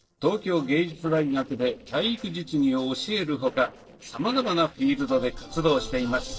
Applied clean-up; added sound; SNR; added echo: neural separator model SepFormer DNS4.